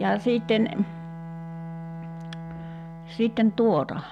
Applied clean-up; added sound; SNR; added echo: none; Bowed string instrument; 11 dB; none.